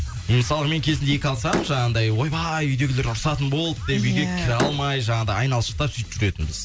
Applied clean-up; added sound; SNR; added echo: none; Slam; 13 dB; none.